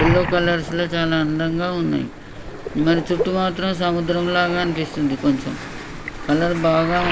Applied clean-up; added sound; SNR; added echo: none; Waves, surf; 8 dB; none.